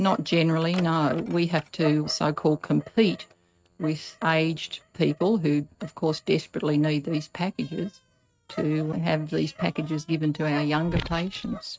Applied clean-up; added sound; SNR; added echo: neural mask model RNNoise.